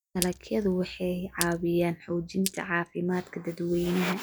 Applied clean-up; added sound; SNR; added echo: classical method log-MMSE.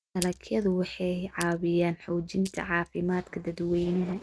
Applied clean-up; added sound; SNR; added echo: neural mask model RNNoise.